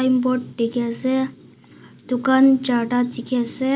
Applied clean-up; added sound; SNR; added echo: none; none; none; none.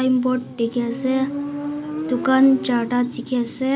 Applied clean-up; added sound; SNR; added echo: none; Motorcycle; 10 dB; none.